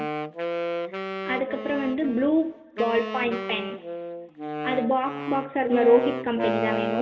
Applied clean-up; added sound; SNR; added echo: none; Wind instrument, woodwind instrument; 5 dB; reverberation time 1.6 s.